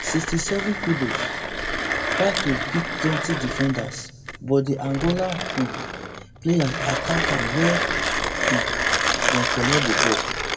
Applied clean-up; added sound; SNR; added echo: none; Mechanisms; -1 dB; reverberation time 1.1 s.